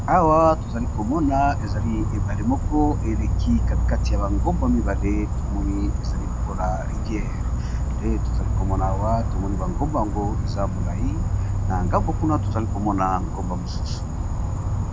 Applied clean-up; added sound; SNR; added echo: none; Insect; -2 dB; none.